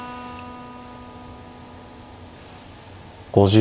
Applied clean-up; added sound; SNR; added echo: none; Electric guitar; 17 dB; none.